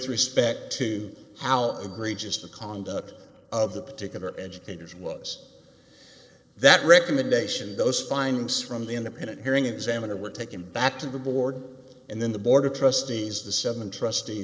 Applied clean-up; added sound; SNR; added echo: neural separator model SepFormer DNS4.